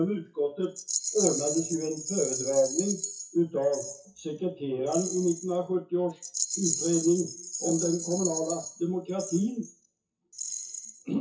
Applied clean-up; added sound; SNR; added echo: classical method WPE with log-MMSE.